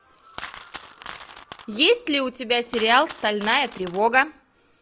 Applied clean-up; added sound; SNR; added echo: none; Coin (dropping); 15 dB; none.